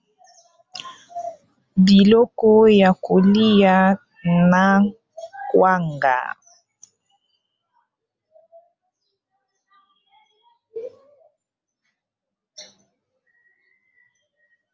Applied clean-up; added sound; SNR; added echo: none; none; none; none.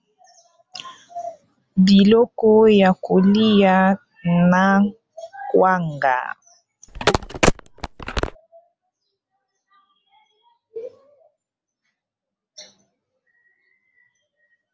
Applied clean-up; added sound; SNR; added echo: none; Telephone; 1 dB; none.